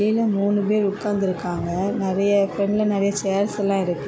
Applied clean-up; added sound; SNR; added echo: none; none; none; none.